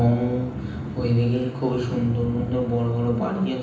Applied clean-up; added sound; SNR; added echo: none; Traffic noise, roadway noise; 17 dB; reverberation time 0.9 s.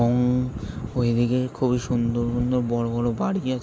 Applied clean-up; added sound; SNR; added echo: none; none; none; none.